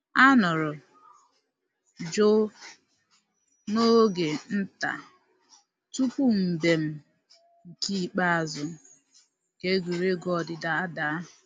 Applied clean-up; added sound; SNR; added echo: none; none; none; none.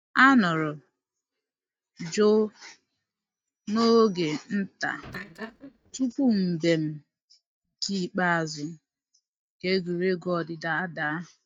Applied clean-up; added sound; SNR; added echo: neural mask model DeepFilterNet 3.